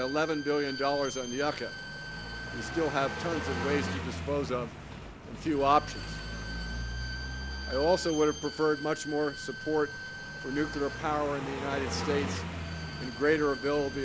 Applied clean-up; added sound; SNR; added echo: none; Car passing by + Bowed string instrument; 6 dB; none.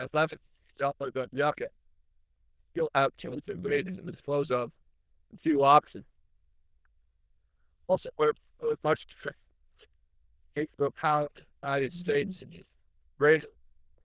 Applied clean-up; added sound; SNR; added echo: neural diffusion model UNIVERSE++.